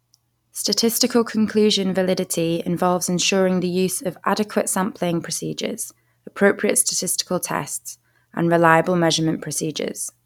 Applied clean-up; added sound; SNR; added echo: none; none; none; none.